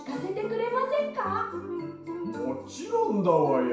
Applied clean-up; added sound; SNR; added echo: none; none; none; reverberation time 0.6 s.